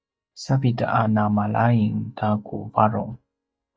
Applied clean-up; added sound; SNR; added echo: neural mask model DeepFilterNet 3.